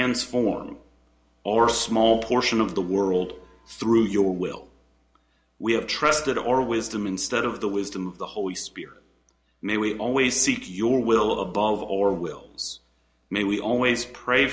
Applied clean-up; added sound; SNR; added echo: none; none; none; none.